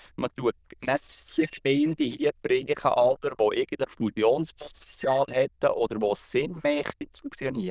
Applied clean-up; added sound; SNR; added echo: neural diffusion model UNIVERSE++.